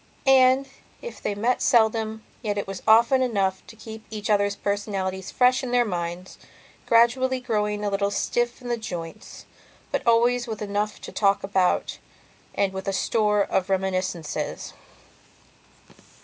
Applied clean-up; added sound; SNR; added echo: none; none; none; none.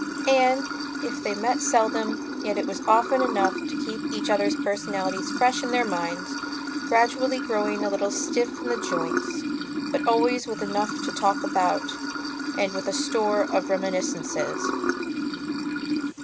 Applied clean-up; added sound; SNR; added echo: none; Sink (filling or washing) / Water; 3 dB; none.